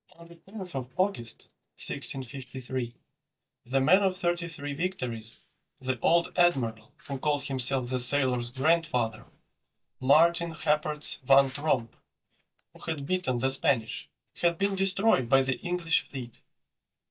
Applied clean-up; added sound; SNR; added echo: neural mask model DeepFilterNet 3.